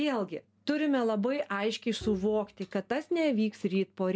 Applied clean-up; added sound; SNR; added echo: none; Bowed string instrument; 17 dB; none.